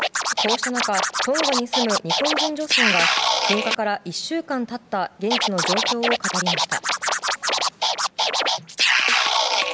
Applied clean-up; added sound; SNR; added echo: none; Scratching (performance technique); -5 dB; none.